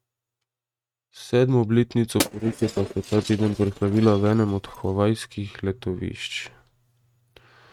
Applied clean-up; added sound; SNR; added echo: neural mask model RNNoise.